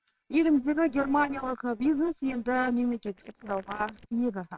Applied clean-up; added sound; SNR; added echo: neural separator model SepFormer WHAMR!.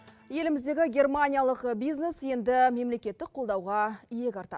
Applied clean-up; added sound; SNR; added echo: none; none; none; none.